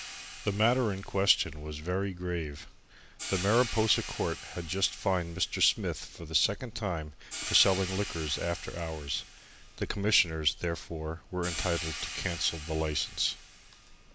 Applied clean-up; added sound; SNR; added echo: none; Hi-hat; 12 dB; none.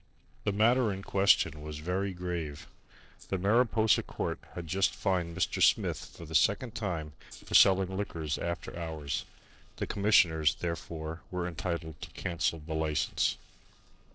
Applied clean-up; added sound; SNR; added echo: neural separator model SepFormer DNS4.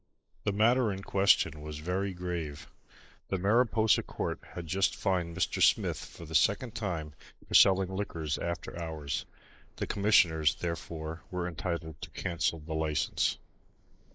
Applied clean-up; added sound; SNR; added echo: neural mask model Resemble Enhance denoiser.